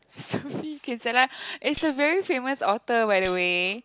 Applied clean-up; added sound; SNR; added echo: none; Tambourine; 19 dB; none.